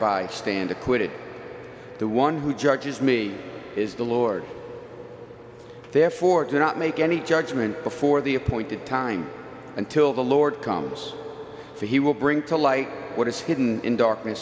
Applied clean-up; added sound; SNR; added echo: none; none; none; none.